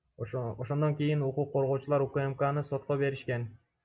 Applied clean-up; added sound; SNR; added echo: none; none; none; none.